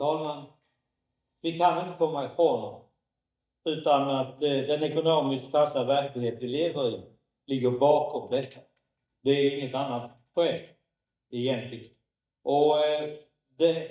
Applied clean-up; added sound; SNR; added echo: neural mask model DeepFilterNet 3.